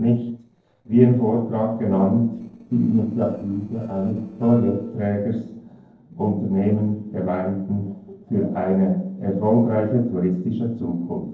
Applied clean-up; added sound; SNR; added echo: neural separator model SepFormer DNS4.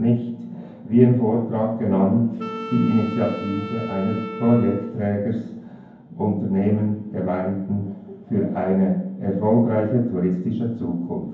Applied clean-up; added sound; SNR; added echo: none; Wind instrument, woodwind instrument; 13 dB; reverberation time 0.9 s.